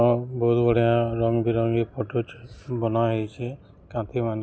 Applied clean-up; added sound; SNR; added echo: none; none; none; none.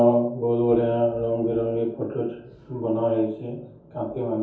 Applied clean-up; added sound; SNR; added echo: none; none; none; reverberation time 0.6 s.